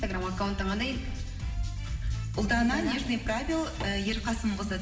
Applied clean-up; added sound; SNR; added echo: none; Drawer open or close; 15 dB; reverberation time 2.1 s.